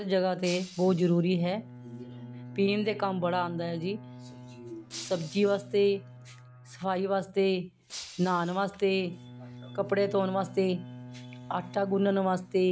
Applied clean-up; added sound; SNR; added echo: none; Bowed string instrument + Shatter; 16 dB; none.